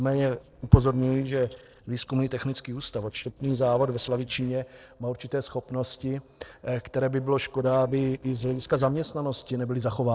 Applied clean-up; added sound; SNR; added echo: neural separator model SepFormer DNS4.